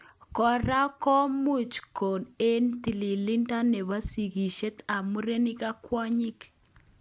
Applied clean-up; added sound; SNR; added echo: none; none; none; none.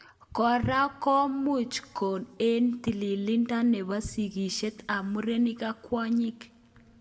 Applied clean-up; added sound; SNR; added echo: none; none; none; reverberation time 1.5 s.